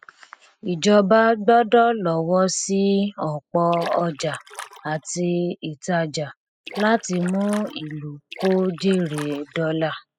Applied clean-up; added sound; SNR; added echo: classical method spectral subtraction.